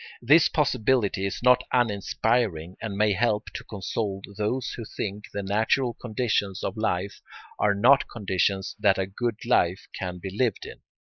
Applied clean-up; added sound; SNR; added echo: neural mask model Resemble Enhance denoiser.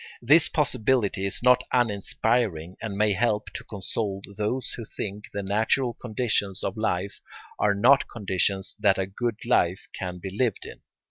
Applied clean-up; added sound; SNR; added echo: none; none; none; none.